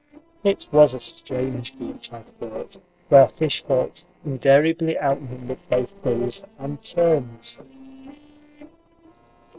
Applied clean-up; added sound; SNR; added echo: neural separator model SepFormer DNS4.